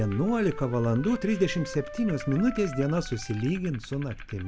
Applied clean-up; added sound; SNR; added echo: none; Wind instrument, woodwind instrument; 16 dB; none.